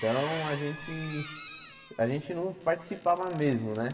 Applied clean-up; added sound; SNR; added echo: none; Squeak; 12 dB; reverberation time 3.0 s.